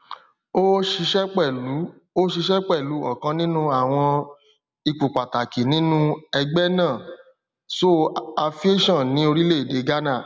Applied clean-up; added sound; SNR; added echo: none; none; none; none.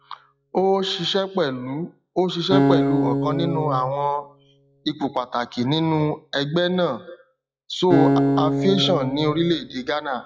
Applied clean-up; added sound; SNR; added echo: classical method log-MMSE.